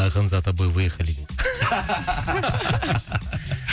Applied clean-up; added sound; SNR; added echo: none; none; none; none.